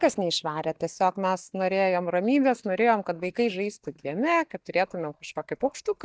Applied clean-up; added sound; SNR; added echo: neural mask model DeepFilterNet 3.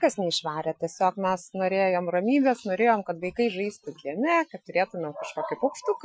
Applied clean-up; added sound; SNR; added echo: classical method Wiener filter.